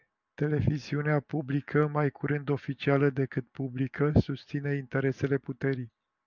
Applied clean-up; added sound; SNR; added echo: none; none; none; none.